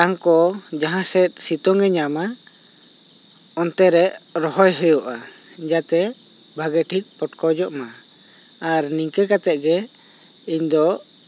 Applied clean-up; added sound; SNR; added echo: none; none; none; none.